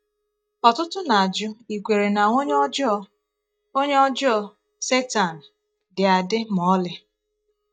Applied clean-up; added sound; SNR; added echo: neural mask model DeepFilterNet 3.